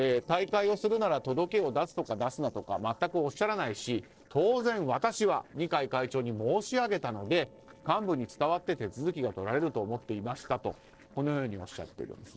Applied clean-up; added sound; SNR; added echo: neural separator model SepFormer DNS4.